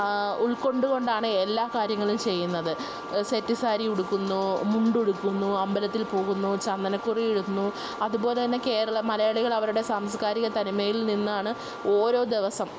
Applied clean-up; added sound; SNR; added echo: none; Wind instrument, woodwind instrument; 15 dB; none.